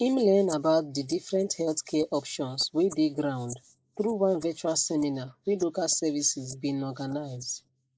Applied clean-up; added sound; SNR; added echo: neural mask model Resemble Enhance denoiser.